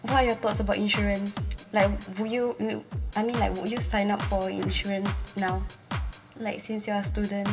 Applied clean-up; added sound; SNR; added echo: none; Drum kit; 5 dB; reverberation time 0.8 s.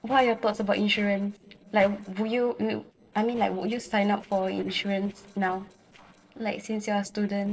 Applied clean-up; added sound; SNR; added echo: neural separator model SepFormer DNS4.